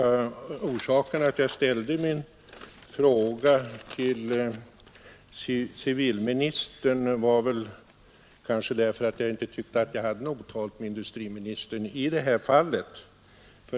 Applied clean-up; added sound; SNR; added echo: none; none; none; none.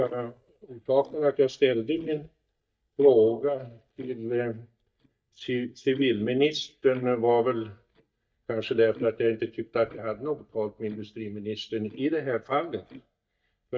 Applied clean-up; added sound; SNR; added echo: neural mask model DeepFilterNet 3.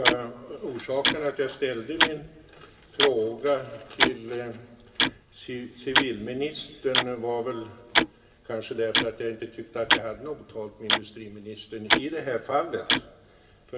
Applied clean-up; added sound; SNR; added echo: none; Tick-tock; -2 dB; reverberation time 2.1 s.